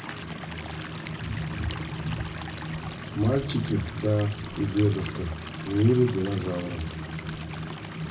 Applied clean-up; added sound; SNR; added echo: none; Stream; 13 dB; reverberation time 0.4 s.